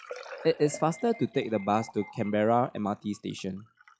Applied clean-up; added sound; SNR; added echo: classical method log-MMSE.